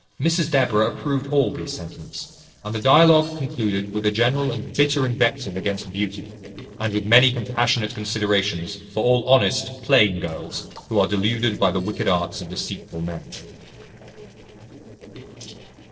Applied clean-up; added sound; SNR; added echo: neural separator model SepFormer DNS4.